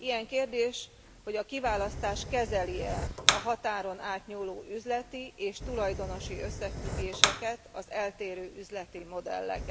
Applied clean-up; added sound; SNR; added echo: none; Fire; 2 dB; none.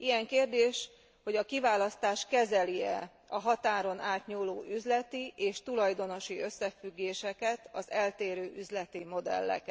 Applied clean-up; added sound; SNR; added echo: none; none; none; none.